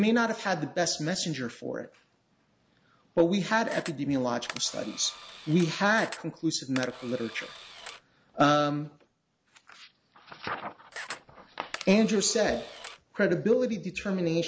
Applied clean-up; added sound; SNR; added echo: none; Camera; 15 dB; none.